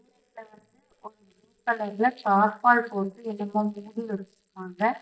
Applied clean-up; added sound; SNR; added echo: neural mask model DeepFilterNet 3.